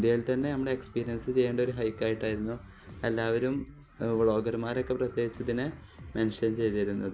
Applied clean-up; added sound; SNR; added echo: none; Bass guitar; 19 dB; none.